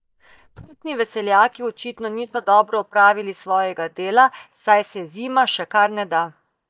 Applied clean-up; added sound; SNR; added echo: neural mask model DeepFilterNet 3.